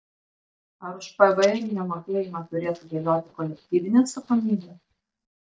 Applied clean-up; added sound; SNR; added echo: neural mask model DeepFilterNet 3.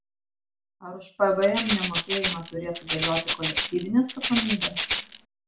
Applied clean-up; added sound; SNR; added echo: none; Rattle (instrument); -2 dB; reverberation time 0.3 s.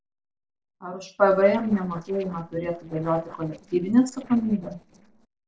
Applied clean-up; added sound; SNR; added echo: neural separator model SepFormer DNS4.